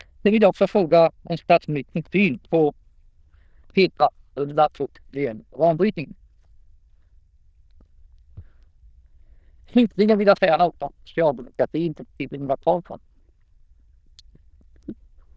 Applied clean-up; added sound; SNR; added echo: neural diffusion model UNIVERSE++.